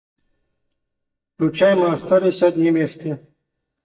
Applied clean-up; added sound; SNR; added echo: neural mask model DeepFilterNet 3.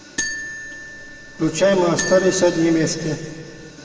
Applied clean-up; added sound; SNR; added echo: none; Marimba, xylophone; 11 dB; reverberation time 2.1 s.